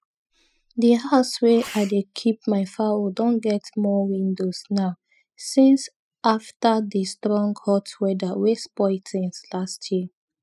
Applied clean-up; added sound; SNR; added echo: classical method spectral subtraction.